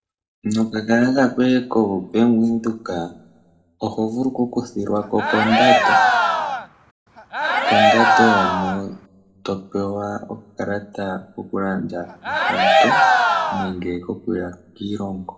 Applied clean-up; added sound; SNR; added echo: none; Cheering; -5 dB; reverberation time 0.8 s.